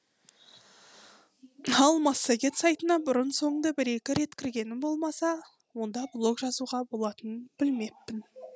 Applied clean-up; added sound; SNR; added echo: none; none; none; none.